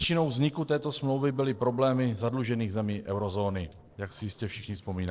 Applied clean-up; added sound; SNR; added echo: neural separator model SepFormer DNS4.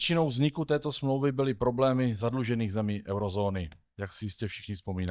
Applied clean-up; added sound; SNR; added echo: neural mask model DeepFilterNet 3.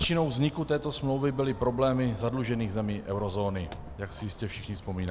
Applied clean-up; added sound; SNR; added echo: none; Walk, footsteps; 14 dB; none.